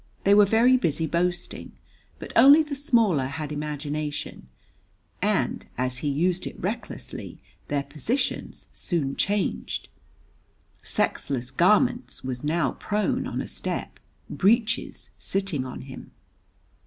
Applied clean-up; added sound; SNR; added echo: none; none; none; none.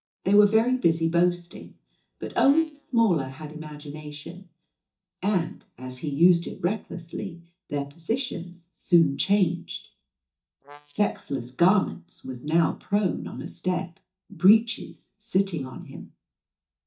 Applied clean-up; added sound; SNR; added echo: neural mask model DeepFilterNet 3.